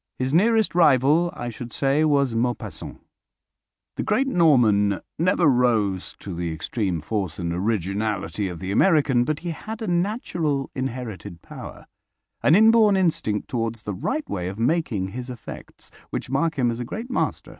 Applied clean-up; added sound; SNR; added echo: none; none; none; none.